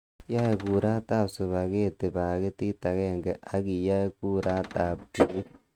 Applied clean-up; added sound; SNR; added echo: neural mask model RNNoise.